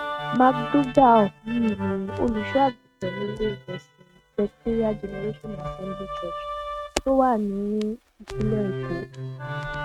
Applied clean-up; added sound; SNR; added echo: neural mask model RNNoise.